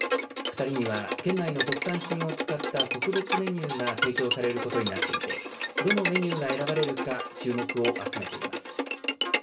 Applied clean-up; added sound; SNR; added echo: none; Bowed string instrument; -1 dB; reverberation time 0.3 s.